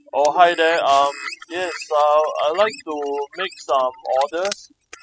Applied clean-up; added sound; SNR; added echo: classical method spectral subtraction.